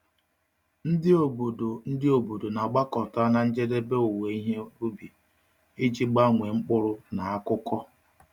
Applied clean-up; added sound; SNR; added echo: none; none; none; none.